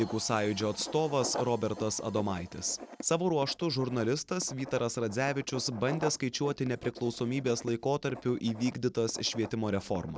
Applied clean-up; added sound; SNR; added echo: none; Writing; 14 dB; none.